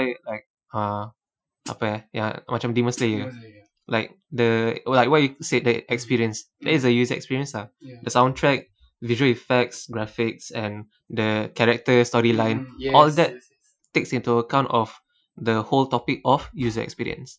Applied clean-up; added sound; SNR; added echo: classical method Wiener filter.